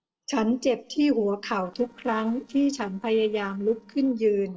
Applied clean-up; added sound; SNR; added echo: neural separator model SepFormer DNS4.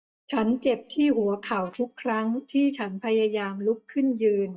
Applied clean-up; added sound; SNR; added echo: neural mask model DeepFilterNet 3.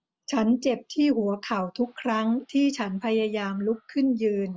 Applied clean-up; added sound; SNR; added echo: none; none; none; none.